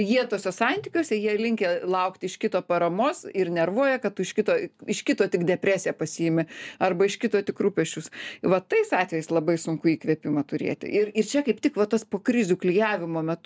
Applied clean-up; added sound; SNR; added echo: none; none; none; none.